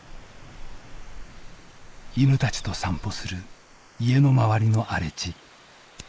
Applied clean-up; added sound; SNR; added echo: neural mask model Resemble Enhance denoiser.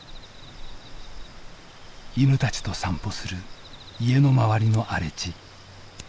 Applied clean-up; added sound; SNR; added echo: none; Fire; 15 dB; none.